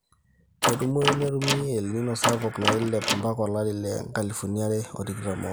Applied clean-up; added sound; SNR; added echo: none; Door; 1 dB; none.